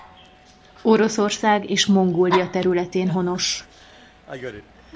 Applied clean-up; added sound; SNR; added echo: none; Dog; 14 dB; none.